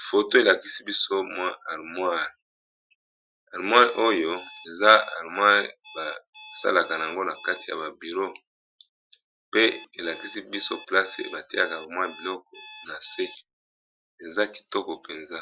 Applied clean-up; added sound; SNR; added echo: classical method Wiener filter.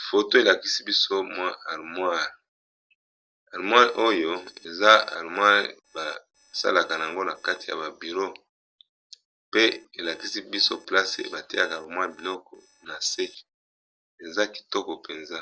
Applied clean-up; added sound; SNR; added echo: neural separator model SepFormer DNS4.